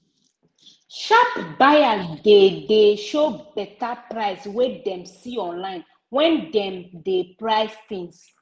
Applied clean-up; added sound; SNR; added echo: none; none; none; none.